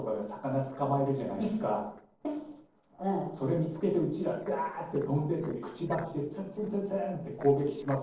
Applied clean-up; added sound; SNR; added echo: neural separator model SepFormer DNS4.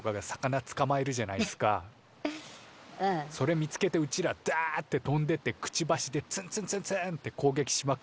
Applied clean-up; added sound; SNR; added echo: none; none; none; none.